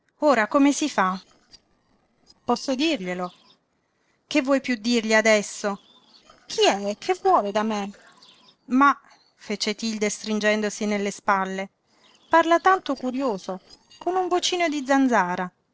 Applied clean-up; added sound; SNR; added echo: neural separator model SepFormer DNS4.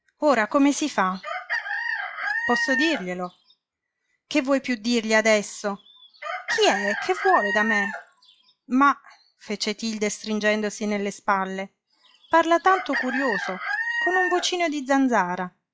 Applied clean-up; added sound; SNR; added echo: classical method log-MMSE.